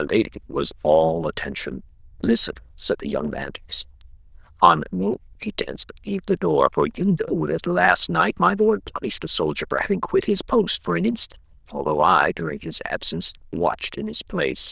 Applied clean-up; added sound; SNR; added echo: neural diffusion model UNIVERSE++.